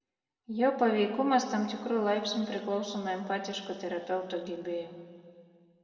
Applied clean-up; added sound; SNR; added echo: none; none; none; reverberation time 2.0 s.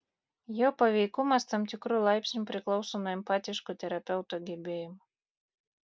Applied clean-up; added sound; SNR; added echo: none; none; none; none.